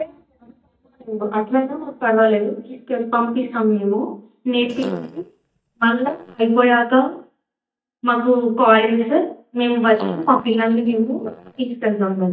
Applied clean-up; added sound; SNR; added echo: neural mask model DeepFilterNet 3.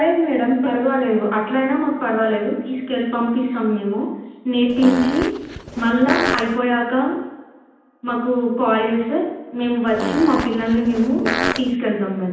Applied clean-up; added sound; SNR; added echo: none; Fart; 6 dB; reverberation time 0.9 s.